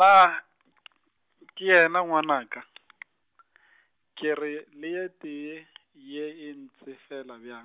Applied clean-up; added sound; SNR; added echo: none; none; none; none.